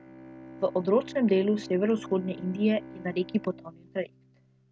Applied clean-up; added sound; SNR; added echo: none; Bowed string instrument; 16 dB; none.